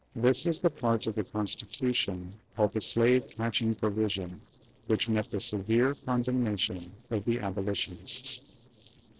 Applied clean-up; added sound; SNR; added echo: neural separator model SepFormer DNS4.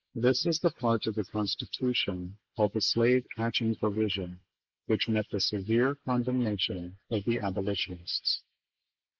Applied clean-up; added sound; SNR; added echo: neural mask model Resemble Enhance denoiser.